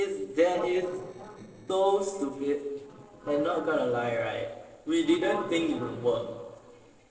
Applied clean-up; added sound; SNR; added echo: neural separator model SepFormer DNS4.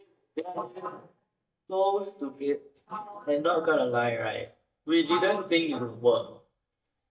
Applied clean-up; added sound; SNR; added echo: neural mask model DeepFilterNet 3.